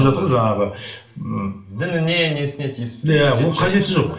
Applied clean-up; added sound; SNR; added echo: none; none; none; reverberation time 0.4 s.